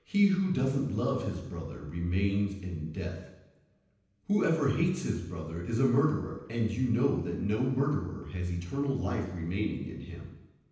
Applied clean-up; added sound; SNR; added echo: none; none; none; reverberation time 0.9 s.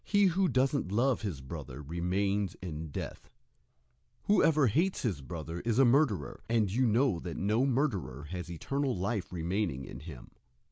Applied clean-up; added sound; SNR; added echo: none; none; none; none.